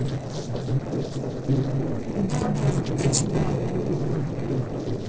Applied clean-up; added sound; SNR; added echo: neural separator model SepFormer DNS4.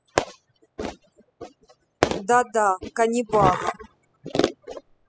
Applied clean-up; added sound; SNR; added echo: classical method spectral subtraction.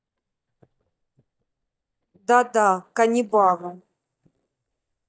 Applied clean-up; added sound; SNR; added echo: neural mask model DeepFilterNet 3.